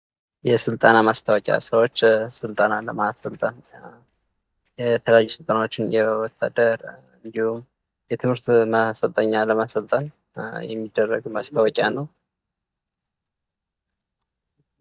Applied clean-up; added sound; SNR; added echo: neural mask model DeepFilterNet 3.